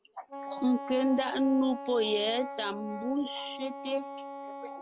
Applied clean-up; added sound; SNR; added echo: none; Wind instrument, woodwind instrument; 10 dB; none.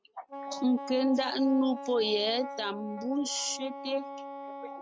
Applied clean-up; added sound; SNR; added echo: neural mask model RNNoise.